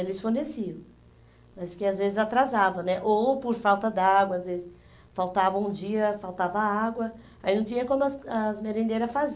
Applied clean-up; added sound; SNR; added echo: none; none; none; none.